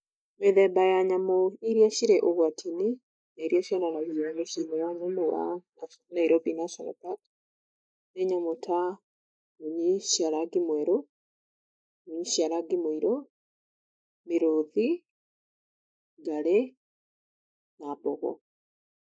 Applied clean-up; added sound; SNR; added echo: neural mask model Resemble Enhance denoiser.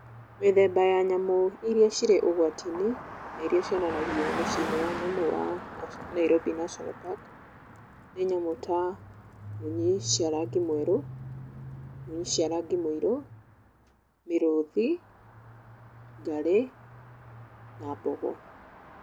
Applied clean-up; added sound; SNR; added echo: none; Car passing by; 12 dB; none.